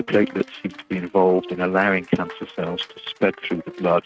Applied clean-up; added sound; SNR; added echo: neural mask model RNNoise.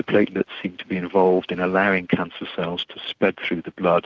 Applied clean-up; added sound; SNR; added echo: none; none; none; none.